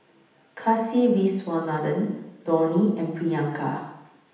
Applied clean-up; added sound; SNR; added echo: none; none; none; reverberation time 0.9 s.